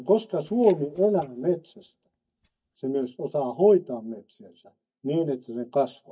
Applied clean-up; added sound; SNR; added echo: neural mask model DeepFilterNet 3.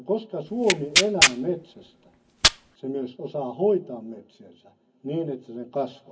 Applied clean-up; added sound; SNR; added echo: none; Tearing; -5 dB; reverberation time 0.3 s.